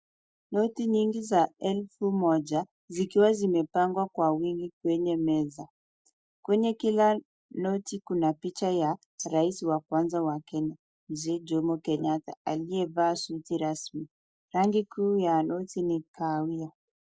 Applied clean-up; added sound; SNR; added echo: neural mask model DeepFilterNet 3.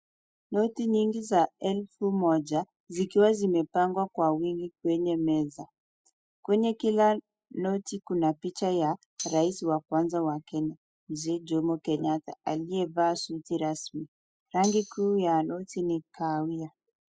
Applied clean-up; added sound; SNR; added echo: classical method spectral subtraction.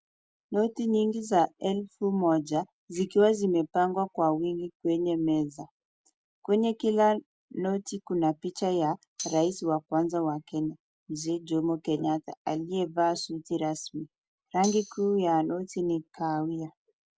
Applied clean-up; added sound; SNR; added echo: none; Tambourine; 13 dB; none.